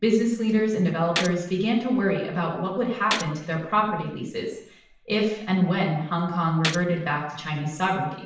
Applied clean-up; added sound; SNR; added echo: none; Gunshot, gunfire; 11 dB; reverberation time 0.7 s.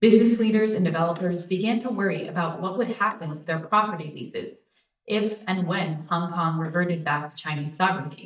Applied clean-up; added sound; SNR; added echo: neural mask model DeepFilterNet 3.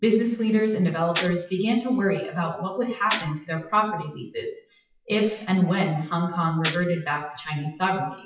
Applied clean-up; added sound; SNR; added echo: classical method WPE with log-MMSE.